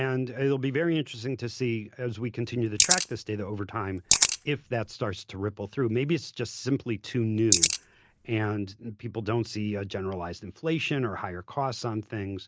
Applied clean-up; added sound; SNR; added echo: neural mask model Resemble Enhance denoiser.